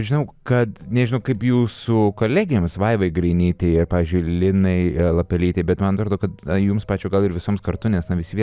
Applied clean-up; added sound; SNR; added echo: none; none; none; none.